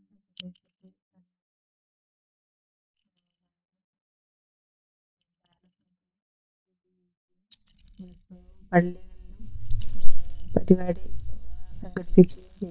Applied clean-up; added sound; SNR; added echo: neural mask model DeepFilterNet 3.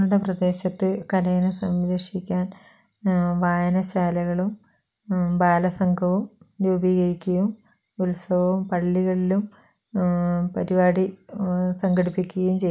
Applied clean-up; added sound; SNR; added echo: none; none; none; none.